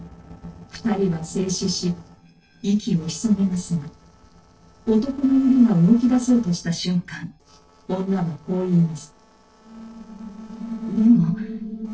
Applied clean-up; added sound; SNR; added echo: neural separator model SepFormer DNS4.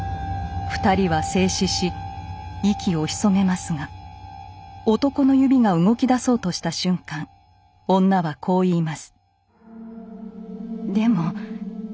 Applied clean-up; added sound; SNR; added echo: none; none; none; none.